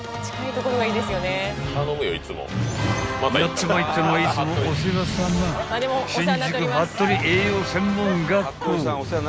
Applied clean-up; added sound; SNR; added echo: none; none; none; none.